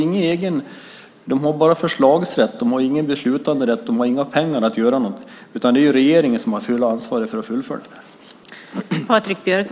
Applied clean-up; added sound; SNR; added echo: none; none; none; none.